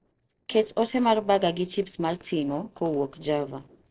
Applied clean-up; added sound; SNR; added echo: neural separator model SepFormer DNS4.